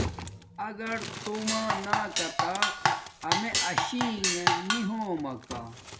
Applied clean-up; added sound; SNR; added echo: none; Crumpling, crinkling + Drum kit; -3 dB; none.